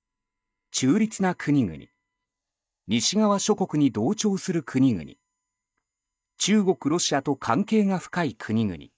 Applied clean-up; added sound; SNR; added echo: neural mask model DeepFilterNet 3.